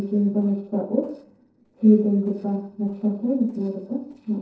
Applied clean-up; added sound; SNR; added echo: neural separator model SepFormer DNS4.